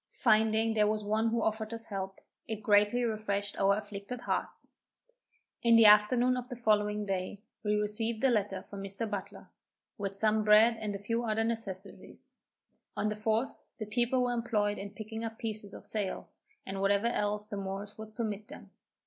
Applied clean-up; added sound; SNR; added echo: none; none; none; none.